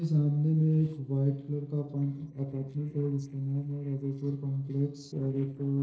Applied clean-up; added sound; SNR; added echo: neural separator model SepFormer DNS4.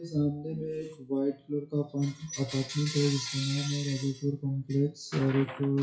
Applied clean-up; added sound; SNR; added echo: classical method WPE with log-MMSE.